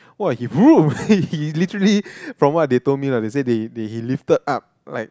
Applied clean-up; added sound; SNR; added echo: none; none; none; none.